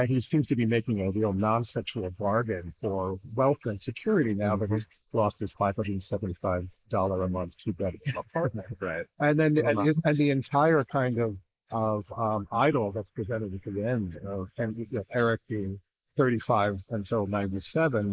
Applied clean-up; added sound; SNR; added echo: neural mask model Resemble Enhance denoiser.